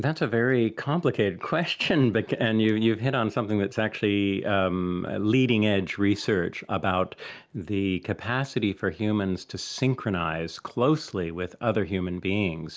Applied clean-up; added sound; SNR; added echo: none; none; none; none.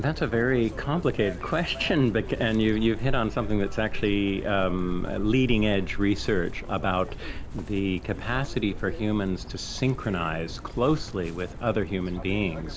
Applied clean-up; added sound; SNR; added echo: none; Chirp, tweet; 7 dB; none.